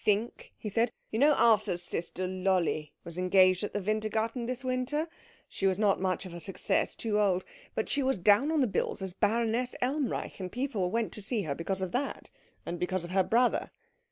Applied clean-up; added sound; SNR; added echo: none; none; none; none.